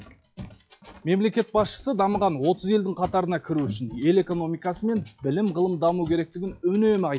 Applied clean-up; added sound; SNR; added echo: classical method log-MMSE.